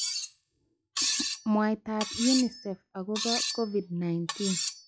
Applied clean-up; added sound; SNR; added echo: classical method log-MMSE.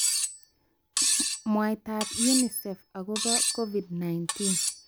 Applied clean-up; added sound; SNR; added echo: none; Cutlery, silverware; -1 dB; none.